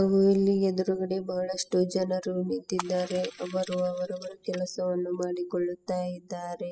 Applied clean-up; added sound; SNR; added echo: classical method spectral subtraction.